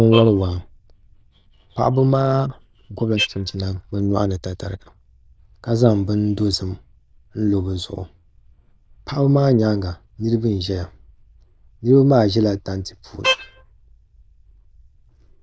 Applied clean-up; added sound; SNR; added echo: neural diffusion model UNIVERSE++.